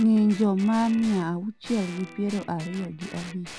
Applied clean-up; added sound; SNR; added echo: none; Guitar; 18 dB; none.